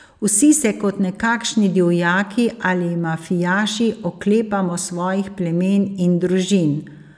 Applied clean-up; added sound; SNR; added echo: none; none; none; none.